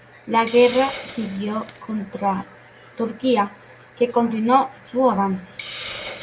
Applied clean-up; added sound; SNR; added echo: none; Hiss; 17 dB; none.